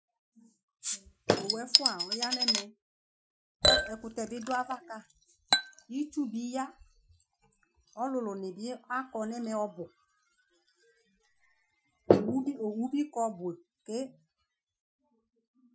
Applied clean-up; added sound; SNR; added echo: classical method Wiener filter.